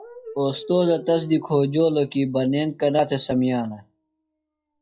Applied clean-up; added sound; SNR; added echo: classical method log-MMSE.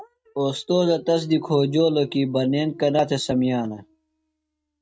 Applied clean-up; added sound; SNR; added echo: neural mask model RNNoise.